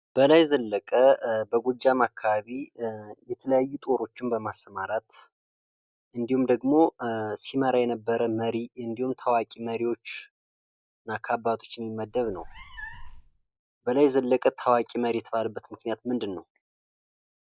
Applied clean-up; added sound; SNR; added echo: none; Meow; 16 dB; none.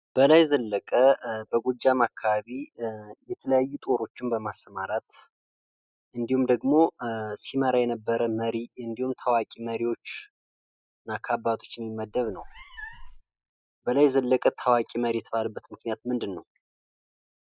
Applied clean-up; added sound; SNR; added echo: classical method spectral subtraction.